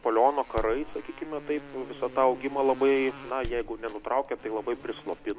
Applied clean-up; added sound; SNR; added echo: none; Motorcycle + Door; 14 dB; none.